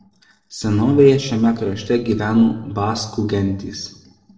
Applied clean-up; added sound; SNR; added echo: neural separator model SepFormer DNS4.